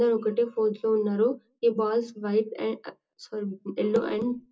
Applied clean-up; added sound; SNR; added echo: none; none; none; reverberation time 0.2 s.